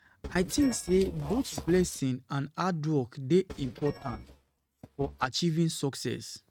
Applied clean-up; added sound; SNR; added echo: neural mask model RNNoise.